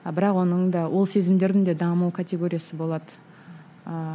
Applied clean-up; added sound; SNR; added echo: none; none; none; none.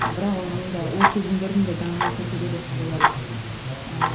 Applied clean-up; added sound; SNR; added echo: none; Tick-tock; -2 dB; reverberation time 2.3 s.